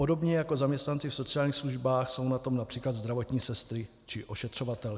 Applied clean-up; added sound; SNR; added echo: none; none; none; none.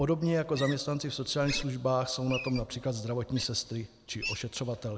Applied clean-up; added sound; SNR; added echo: none; Wild animals; 12 dB; none.